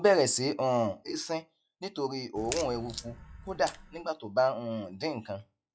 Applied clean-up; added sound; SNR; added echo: classical method log-MMSE.